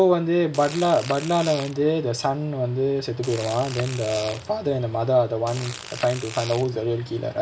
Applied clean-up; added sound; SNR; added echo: none; Fart; 15 dB; none.